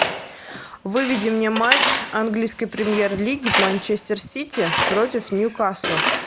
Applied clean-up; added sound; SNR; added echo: none; Tools; 2 dB; none.